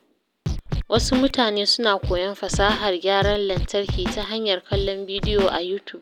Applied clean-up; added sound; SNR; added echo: none; Scratching (performance technique); 6 dB; none.